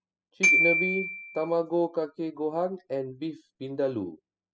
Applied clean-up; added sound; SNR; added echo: classical method spectral subtraction.